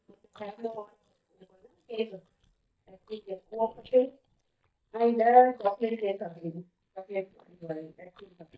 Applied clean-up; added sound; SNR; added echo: neural mask model DeepFilterNet 3.